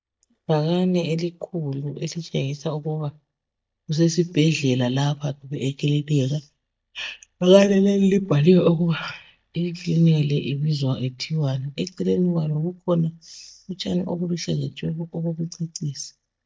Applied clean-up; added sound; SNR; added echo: neural mask model DeepFilterNet 3.